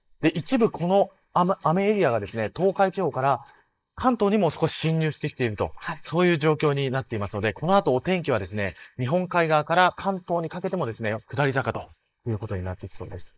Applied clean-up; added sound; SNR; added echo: neural mask model Resemble Enhance denoiser.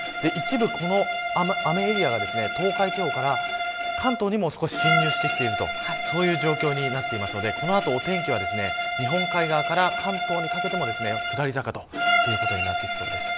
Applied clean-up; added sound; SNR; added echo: none; Bowed string instrument; 0 dB; none.